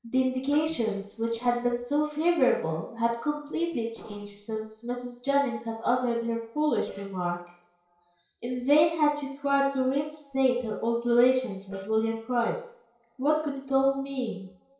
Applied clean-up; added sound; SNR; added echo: neural separator model SepFormer DNS4.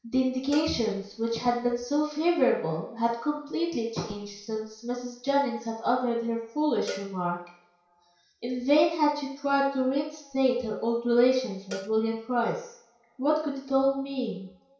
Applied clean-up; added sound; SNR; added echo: none; Cowbell; 18 dB; reverberation time 0.6 s.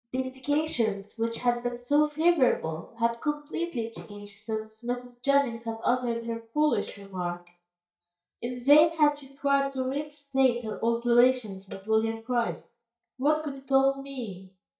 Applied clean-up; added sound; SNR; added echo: neural mask model DeepFilterNet 3.